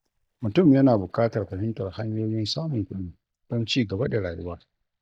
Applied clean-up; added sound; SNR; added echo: neural mask model DeepFilterNet 3.